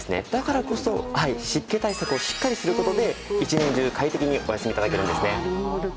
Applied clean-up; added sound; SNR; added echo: none; Fireworks; 14 dB; none.